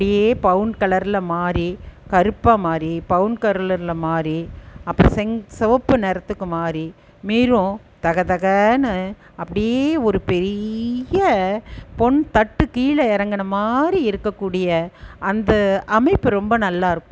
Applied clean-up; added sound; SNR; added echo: none; none; none; none.